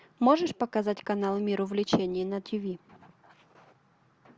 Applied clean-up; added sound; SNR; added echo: none; none; none; none.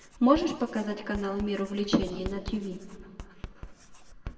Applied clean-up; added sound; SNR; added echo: none; Writing; 12 dB; reverberation time 1.3 s.